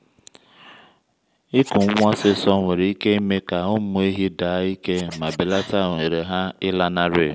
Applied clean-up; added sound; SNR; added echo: none; Scratching (performance technique); 19 dB; none.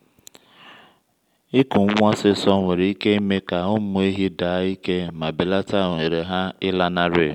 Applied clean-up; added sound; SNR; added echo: none; none; none; none.